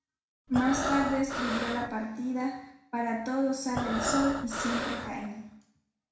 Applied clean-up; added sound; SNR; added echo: none; Breathing; 2 dB; reverberation time 0.6 s.